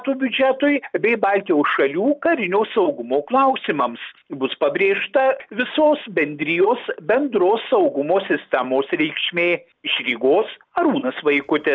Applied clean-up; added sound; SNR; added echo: none; none; none; none.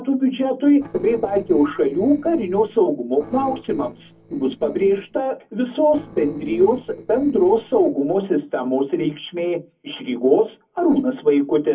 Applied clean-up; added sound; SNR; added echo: neural separator model SepFormer DNS4.